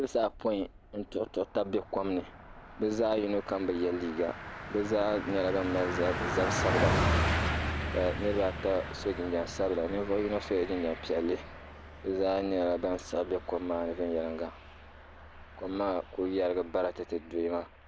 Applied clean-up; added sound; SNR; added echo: none; Car passing by; 5 dB; none.